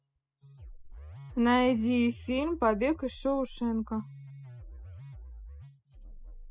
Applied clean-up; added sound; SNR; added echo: classical method spectral subtraction.